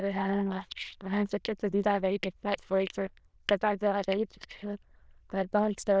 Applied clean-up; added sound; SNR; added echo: neural diffusion model UNIVERSE++.